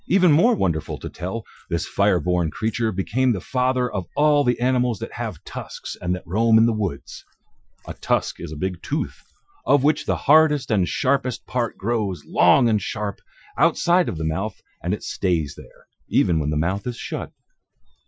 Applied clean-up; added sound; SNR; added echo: classical method Wiener filter.